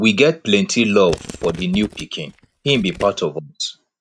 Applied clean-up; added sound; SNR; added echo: neural mask model RNNoise.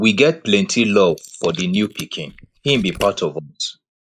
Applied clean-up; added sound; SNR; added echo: neural mask model Resemble Enhance denoiser.